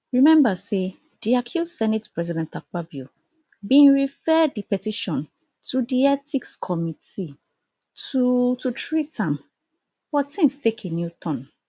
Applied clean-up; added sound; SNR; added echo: none; none; none; none.